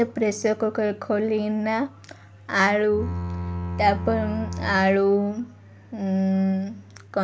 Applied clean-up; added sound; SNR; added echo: none; Bowed string instrument; 7 dB; none.